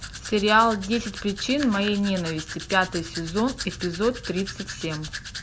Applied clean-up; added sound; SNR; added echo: none; Domestic sounds, home sounds; 11 dB; none.